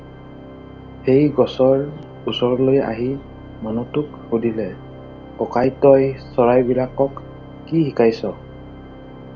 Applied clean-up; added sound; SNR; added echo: none; Organ; 17 dB; none.